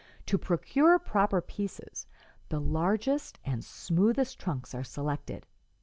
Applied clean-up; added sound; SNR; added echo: none; none; none; none.